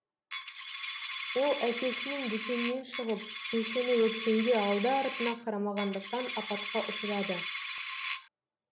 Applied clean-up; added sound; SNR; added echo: none; Coin (dropping); -3 dB; none.